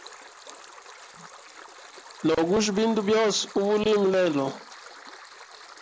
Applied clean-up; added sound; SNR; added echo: none; Stream; 19 dB; none.